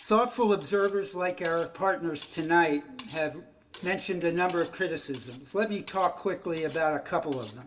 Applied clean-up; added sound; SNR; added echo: none; Cutlery, silverware; 19 dB; reverberation time 0.2 s.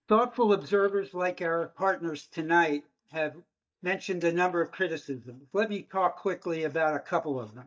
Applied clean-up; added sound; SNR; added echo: neural mask model DeepFilterNet 3.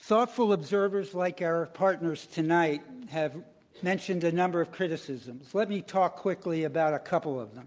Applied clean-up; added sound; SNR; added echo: none; none; none; none.